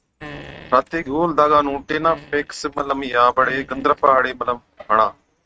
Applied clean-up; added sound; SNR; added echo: neural mask model RNNoise.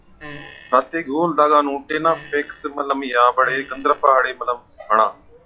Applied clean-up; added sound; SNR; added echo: classical method log-MMSE.